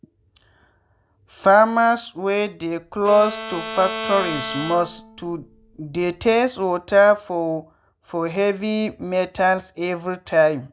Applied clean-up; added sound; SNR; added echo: none; Bowed string instrument; 10 dB; none.